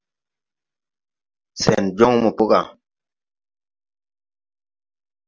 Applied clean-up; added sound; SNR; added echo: none; none; none; none.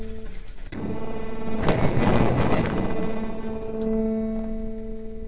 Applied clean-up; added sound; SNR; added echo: neural separator model SepFormer DNS4.